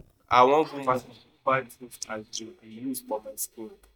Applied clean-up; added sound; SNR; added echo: neural mask model DeepFilterNet 3.